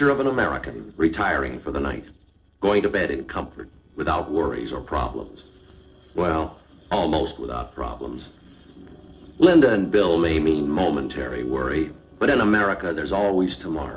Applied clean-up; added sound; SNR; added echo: neural separator model SepFormer DNS4.